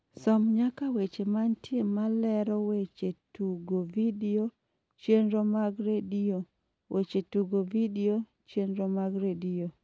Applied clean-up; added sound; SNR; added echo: none; none; none; none.